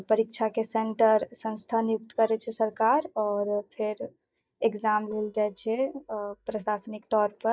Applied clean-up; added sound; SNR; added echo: neural mask model DeepFilterNet 3.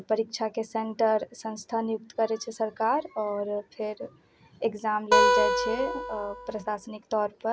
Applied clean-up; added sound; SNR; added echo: none; Acoustic guitar; -4 dB; none.